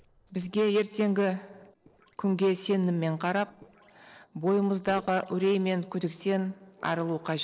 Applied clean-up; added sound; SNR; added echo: neural separator model SepFormer DNS4.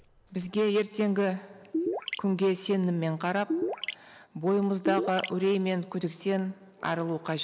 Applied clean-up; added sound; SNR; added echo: none; Gurgling; 2 dB; none.